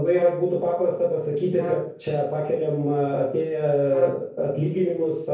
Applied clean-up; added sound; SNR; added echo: neural separator model SepFormer DNS4.